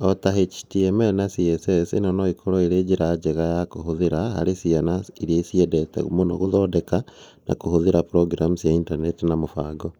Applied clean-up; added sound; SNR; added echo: neural mask model Resemble Enhance denoiser.